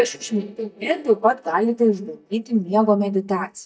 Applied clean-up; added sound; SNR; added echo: neural mask model DeepFilterNet 3.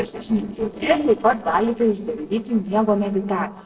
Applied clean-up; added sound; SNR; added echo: neural separator model SepFormer DNS4.